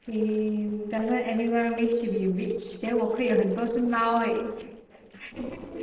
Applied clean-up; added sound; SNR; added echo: neural separator model SepFormer DNS4.